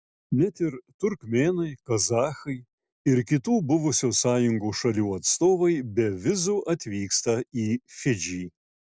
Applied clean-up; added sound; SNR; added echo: none; none; none; none.